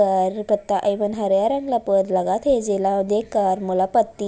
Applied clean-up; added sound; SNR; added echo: none; none; none; none.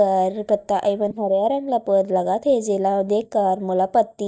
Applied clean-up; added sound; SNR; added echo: neural mask model DeepFilterNet 3.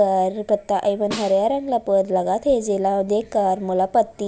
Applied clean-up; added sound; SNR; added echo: none; Snare drum; 15 dB; none.